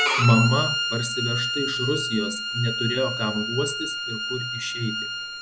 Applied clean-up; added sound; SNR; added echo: none; Bowed string instrument; 2 dB; none.